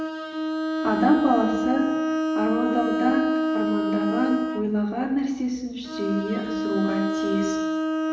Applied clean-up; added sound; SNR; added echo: none; Bowed string instrument; 0 dB; reverberation time 0.9 s.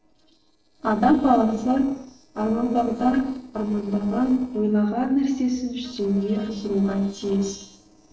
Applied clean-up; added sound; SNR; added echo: neural separator model SepFormer DNS4.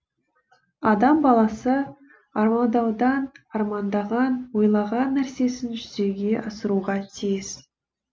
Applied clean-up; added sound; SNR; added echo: none; none; none; none.